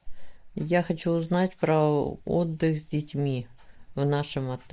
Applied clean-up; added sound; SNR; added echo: neural mask model Resemble Enhance denoiser.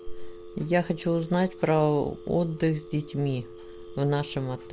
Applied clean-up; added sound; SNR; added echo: none; Telephone; 17 dB; none.